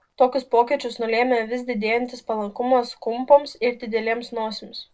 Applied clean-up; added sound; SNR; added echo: neural separator model SepFormer DNS4.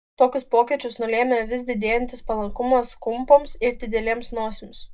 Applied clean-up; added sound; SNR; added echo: neural mask model DeepFilterNet 3.